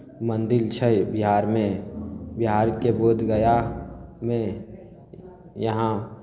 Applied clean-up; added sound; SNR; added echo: none; none; none; none.